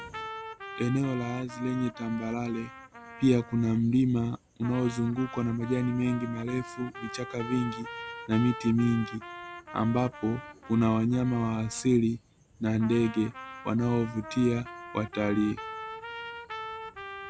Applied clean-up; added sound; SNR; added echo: none; Trumpet; 13 dB; none.